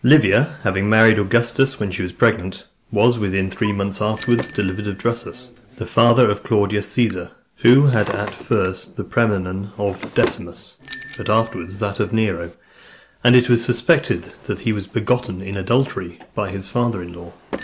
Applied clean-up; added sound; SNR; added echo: none; Drawer open or close + Bicycle bell; 14 dB; none.